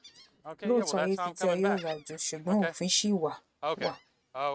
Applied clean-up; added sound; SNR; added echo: neural mask model RNNoise.